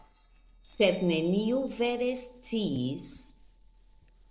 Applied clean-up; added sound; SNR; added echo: neural separator model SepFormer DNS4.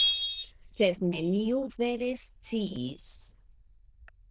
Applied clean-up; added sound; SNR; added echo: neural diffusion model UNIVERSE++.